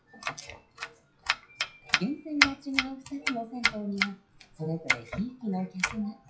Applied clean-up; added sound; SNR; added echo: classical method WPE with log-MMSE.